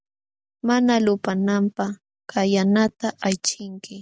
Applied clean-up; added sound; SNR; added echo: none; none; none; none.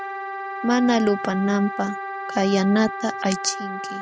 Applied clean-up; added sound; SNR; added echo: none; Wind instrument, woodwind instrument; 8 dB; none.